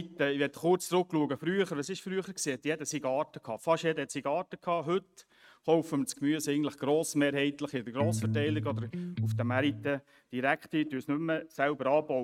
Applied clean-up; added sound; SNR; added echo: neural mask model RNNoise.